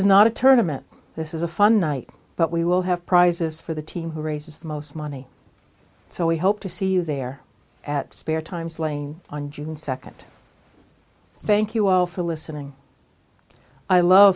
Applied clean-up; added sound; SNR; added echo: none; none; none; none.